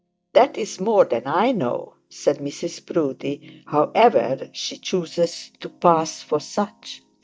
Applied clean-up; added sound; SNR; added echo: neural mask model DeepFilterNet 3.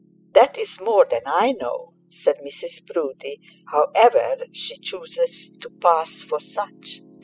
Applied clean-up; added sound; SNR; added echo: classical method spectral subtraction.